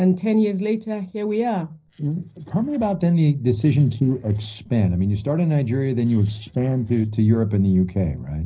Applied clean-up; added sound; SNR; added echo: neural separator model SepFormer DNS4.